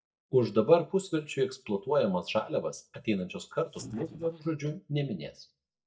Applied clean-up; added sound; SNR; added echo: neural mask model DeepFilterNet 3.